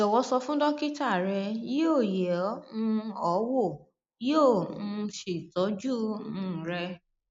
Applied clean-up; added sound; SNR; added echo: neural mask model Resemble Enhance denoiser.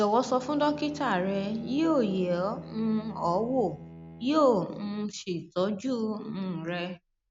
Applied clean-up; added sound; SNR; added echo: none; Bowed string instrument; 18 dB; none.